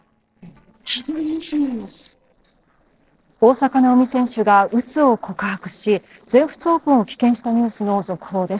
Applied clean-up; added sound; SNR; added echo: neural separator model SepFormer DNS4.